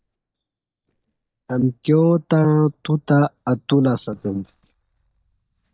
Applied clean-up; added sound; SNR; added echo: neural mask model DeepFilterNet 3.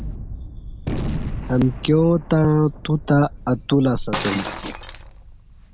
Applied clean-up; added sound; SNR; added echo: none; Gunshot, gunfire + Shatter; 9 dB; none.